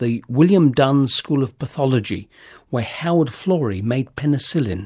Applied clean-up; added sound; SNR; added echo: none; none; none; none.